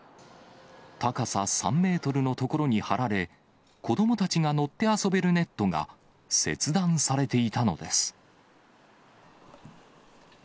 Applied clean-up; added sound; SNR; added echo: none; none; none; none.